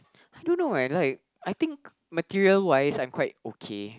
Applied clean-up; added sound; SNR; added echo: none; none; none; none.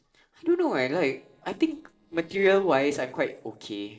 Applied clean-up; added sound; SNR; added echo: neural separator model SepFormer DNS4.